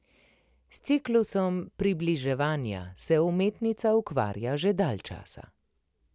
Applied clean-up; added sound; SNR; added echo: none; none; none; none.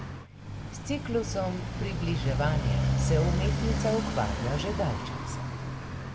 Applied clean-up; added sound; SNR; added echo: none; Motorcycle; -2 dB; reverberation time 1.1 s.